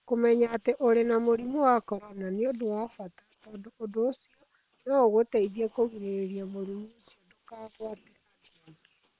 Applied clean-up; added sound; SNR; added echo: neural separator model SepFormer WHAM!.